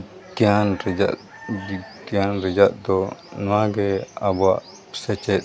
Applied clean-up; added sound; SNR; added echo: none; none; none; none.